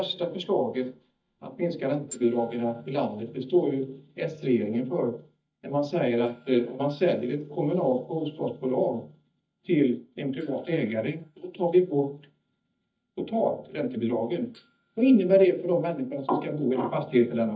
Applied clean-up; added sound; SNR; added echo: neural mask model DeepFilterNet 3.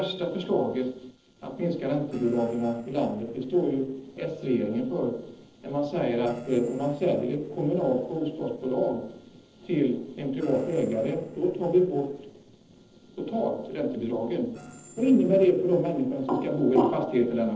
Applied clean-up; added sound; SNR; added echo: neural separator model SepFormer DNS4.